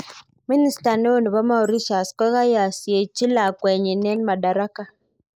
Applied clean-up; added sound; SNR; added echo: neural mask model Resemble Enhance denoiser.